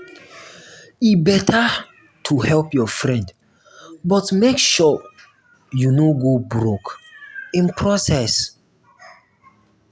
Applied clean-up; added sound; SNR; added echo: none; none; none; none.